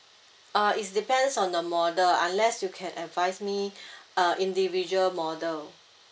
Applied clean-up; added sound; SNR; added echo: none; none; none; none.